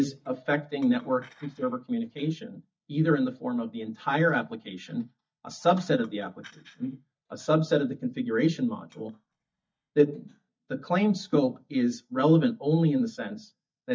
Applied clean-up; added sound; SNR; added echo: neural mask model DeepFilterNet 3.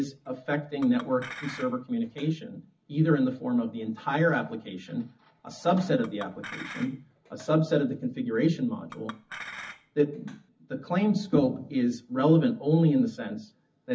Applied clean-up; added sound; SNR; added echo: none; Chink, clink; 17 dB; reverberation time 0.4 s.